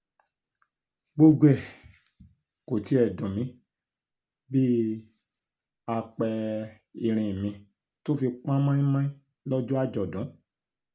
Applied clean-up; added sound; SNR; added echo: none; none; none; none.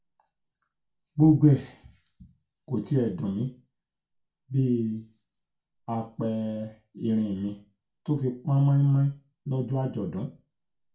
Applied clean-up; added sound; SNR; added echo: none; none; none; reverberation time 0.2 s.